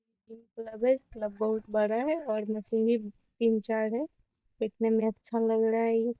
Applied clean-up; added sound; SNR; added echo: neural mask model DeepFilterNet 3.